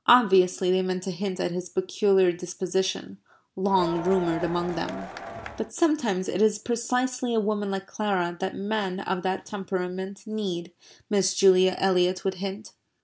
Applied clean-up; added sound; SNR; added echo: none; Crowd; 10 dB; none.